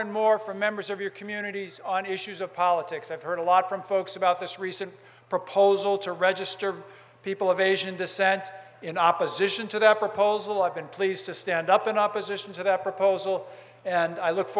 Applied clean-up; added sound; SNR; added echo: none; none; none; none.